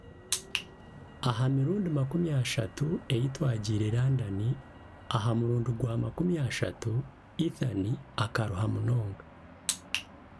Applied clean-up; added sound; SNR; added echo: none; Motor vehicle (road); 19 dB; none.